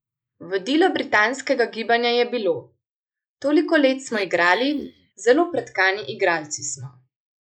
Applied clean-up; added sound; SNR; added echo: neural mask model Resemble Enhance denoiser.